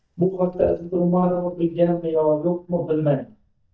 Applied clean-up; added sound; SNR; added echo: neural mask model DeepFilterNet 3.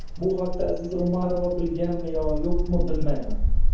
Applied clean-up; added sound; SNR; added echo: none; Bird vocalization, bird call, bird song; -4 dB; reverberation time 0.7 s.